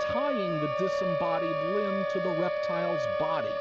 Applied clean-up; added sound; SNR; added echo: none; Siren; -4 dB; none.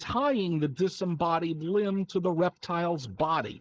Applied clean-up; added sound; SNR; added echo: neural mask model Resemble Enhance denoiser.